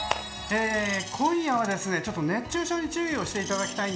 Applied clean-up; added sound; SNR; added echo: none; Screech; 15 dB; reverberation time 0.5 s.